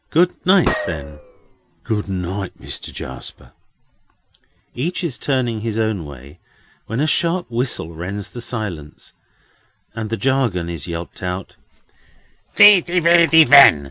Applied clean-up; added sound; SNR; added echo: none; Gunshot, gunfire; 6 dB; none.